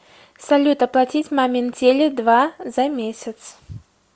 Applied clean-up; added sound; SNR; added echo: none; none; none; none.